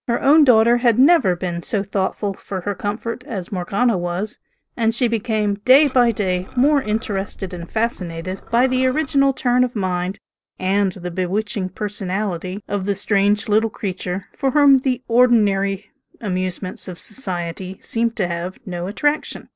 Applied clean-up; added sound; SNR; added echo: neural separator model SepFormer DNS4.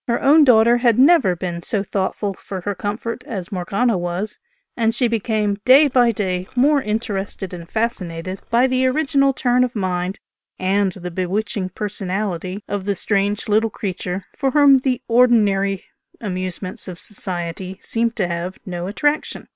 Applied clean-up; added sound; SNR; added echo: neural separator model SepFormer WHAM!.